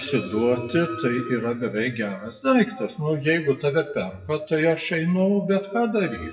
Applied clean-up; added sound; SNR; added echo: classical method WPE with log-MMSE.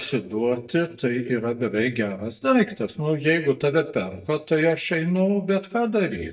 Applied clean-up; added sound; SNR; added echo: neural mask model DeepFilterNet 3.